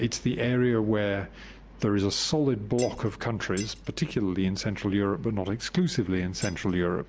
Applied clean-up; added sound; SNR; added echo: none; Shatter; 16 dB; none.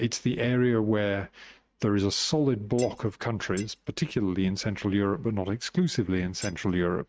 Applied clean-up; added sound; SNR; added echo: neural mask model RNNoise.